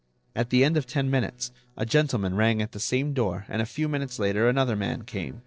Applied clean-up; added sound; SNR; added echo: neural separator model SepFormer DNS4.